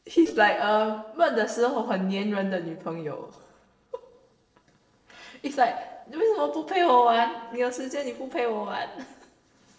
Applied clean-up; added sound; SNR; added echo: neural separator model SepFormer DNS4.